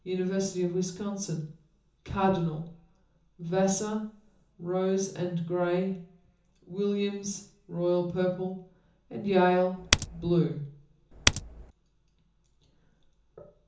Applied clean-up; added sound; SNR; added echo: none; Typing; -2 dB; reverberation time 0.7 s.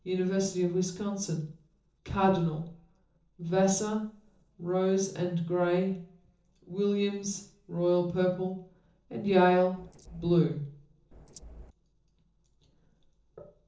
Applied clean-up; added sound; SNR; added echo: neural separator model SepFormer DNS4.